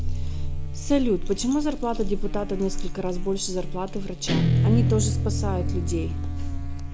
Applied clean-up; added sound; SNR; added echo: none; Guitar + Buzz; -3 dB; none.